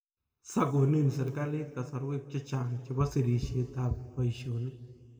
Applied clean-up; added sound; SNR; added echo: none; none; none; reverberation time 1.8 s.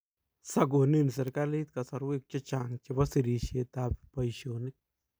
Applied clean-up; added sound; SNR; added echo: none; none; none; none.